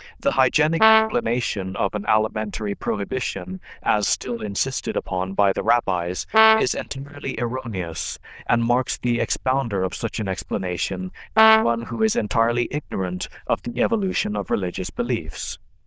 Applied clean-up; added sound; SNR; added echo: neural diffusion model UNIVERSE++.